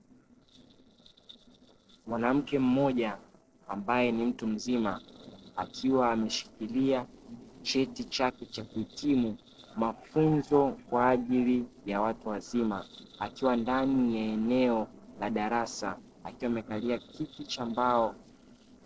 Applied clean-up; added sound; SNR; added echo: neural separator model SepFormer DNS4.